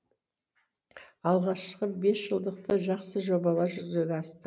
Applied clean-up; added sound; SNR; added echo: none; none; none; none.